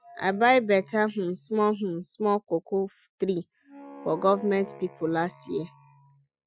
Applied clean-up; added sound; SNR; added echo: classical method Wiener filter.